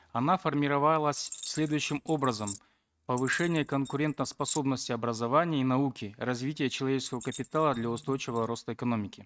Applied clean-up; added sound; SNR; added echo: neural mask model RNNoise.